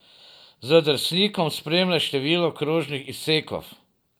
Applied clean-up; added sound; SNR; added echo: none; none; none; none.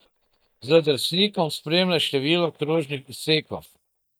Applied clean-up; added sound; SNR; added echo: neural mask model DeepFilterNet 3.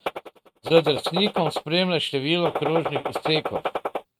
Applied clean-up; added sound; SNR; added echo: neural mask model RNNoise.